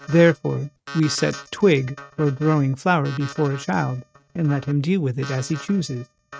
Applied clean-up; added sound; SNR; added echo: neural mask model RNNoise.